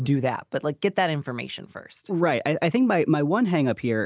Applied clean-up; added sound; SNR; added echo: none; none; none; none.